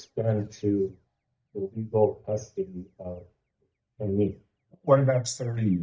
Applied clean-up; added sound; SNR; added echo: neural mask model DeepFilterNet 3.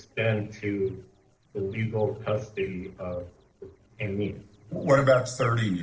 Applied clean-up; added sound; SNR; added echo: neural separator model SepFormer DNS4.